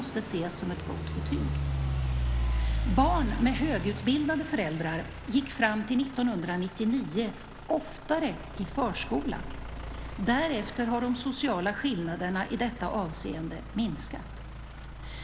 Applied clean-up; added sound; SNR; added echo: none; Idling / Truck; 4 dB; none.